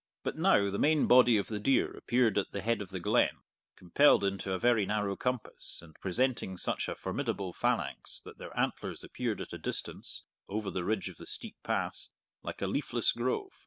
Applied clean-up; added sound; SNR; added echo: none; none; none; none.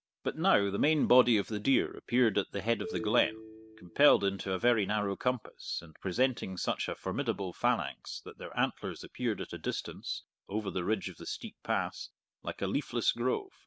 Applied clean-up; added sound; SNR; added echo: none; Telephone; 12 dB; none.